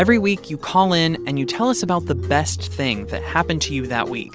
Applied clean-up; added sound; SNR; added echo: none; none; none; none.